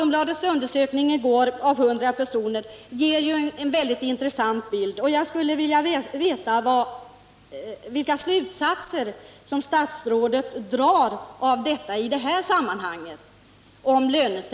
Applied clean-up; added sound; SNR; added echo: none; none; none; none.